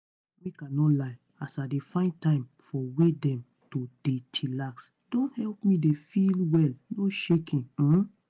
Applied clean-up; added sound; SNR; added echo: none; none; none; none.